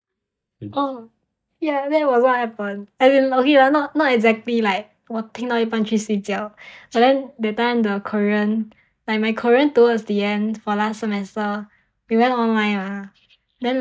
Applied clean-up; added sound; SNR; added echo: neural mask model DeepFilterNet 3.